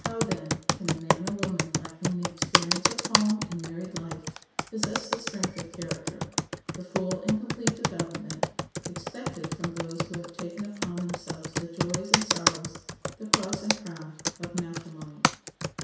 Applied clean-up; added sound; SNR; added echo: none; Computer keyboard; -4 dB; reverberation time 0.7 s.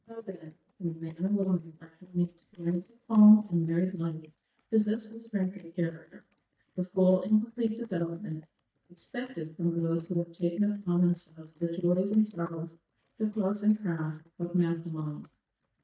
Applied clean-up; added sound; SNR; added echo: neural mask model DeepFilterNet 3.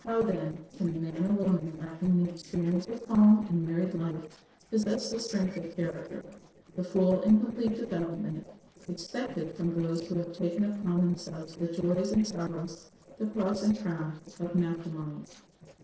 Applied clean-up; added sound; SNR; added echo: neural separator model SepFormer DNS4.